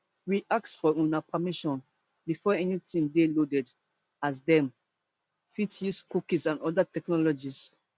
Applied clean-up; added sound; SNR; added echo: none; none; none; none.